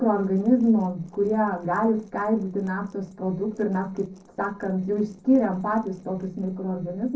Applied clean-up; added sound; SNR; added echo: neural separator model SepFormer DNS4.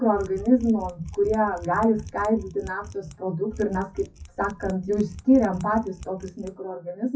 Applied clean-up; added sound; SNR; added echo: classical method WPE with log-MMSE.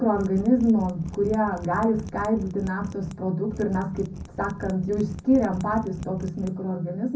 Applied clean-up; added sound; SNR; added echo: none; Mechanisms; 14 dB; reverberation time 0.4 s.